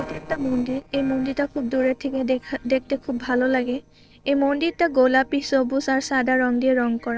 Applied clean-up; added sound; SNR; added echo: neural separator model SepFormer DNS4.